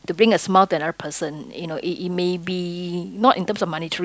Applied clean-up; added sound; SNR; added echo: none; none; none; none.